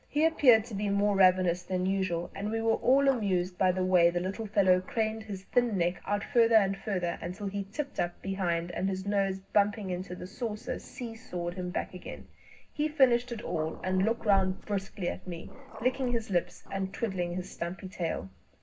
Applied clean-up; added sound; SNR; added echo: none; Growling; 12 dB; reverberation time 0.4 s.